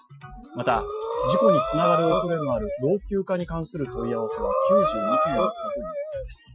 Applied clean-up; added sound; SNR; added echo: classical method Wiener filter.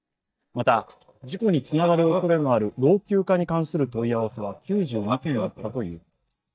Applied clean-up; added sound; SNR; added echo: neural mask model DeepFilterNet 3.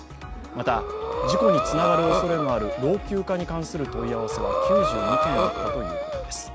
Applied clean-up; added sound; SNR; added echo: none; Breathing; -2 dB; none.